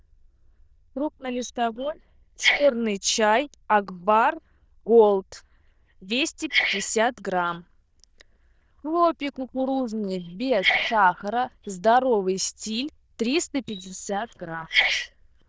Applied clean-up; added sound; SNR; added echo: neural diffusion model UNIVERSE++.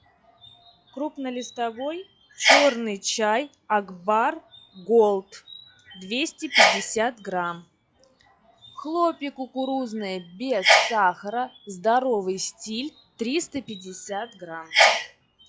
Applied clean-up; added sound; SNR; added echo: classical method log-MMSE.